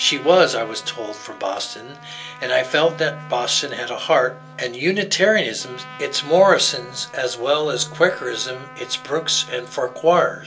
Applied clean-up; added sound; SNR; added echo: none; Trumpet; 20 dB; reverberation time 0.2 s.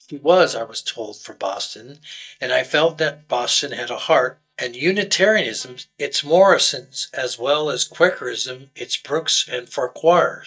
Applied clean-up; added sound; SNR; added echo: neural mask model DeepFilterNet 3.